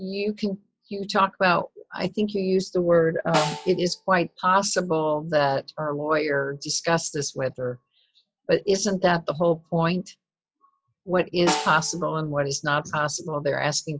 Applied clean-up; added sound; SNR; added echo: classical method log-MMSE.